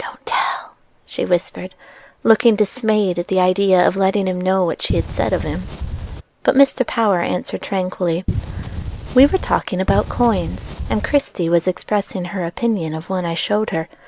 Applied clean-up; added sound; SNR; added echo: none; Wind; 6 dB; none.